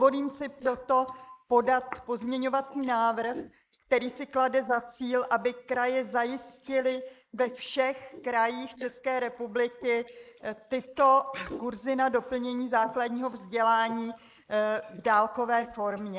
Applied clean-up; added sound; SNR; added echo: neural mask model Resemble Enhance denoiser.